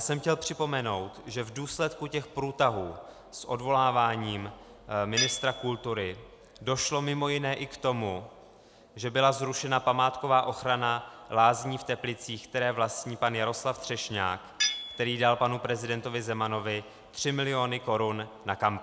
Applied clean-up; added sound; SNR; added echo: none; Tools; 9 dB; none.